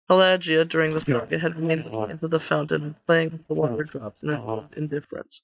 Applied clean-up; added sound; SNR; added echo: neural mask model DeepFilterNet 3.